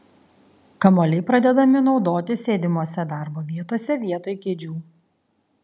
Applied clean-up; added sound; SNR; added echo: none; none; none; none.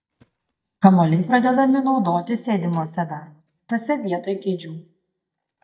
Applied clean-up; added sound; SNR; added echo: neural mask model DeepFilterNet 3.